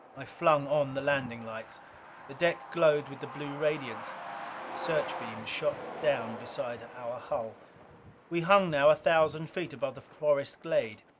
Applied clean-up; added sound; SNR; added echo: none; Truck; 13 dB; none.